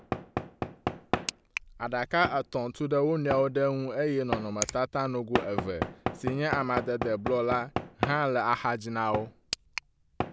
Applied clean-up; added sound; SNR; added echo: none; Knock / Wood + Finger snapping; 6 dB; none.